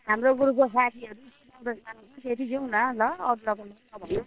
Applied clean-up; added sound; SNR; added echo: neural separator model SepFormer WHAM!.